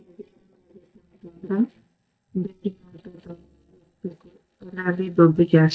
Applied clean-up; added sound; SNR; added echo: neural mask model DeepFilterNet 3.